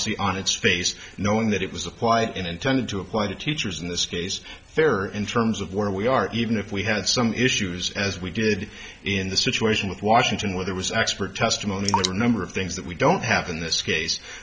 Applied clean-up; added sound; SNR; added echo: none; Drip; 8 dB; none.